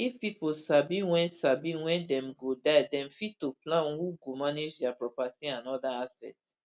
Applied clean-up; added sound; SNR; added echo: none; none; none; none.